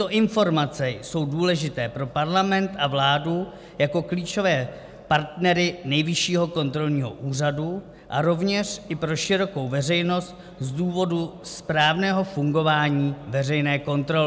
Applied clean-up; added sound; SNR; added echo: none; none; none; none.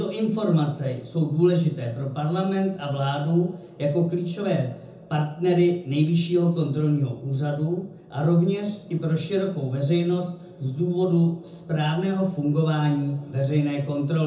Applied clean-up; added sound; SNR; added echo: none; none; none; reverberation time 0.5 s.